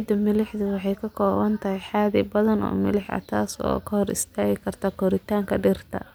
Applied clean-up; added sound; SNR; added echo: none; none; none; none.